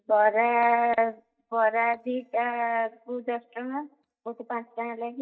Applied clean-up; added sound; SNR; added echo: neural mask model DeepFilterNet 3.